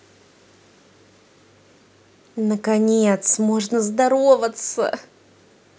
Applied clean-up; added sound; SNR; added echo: none; none; none; none.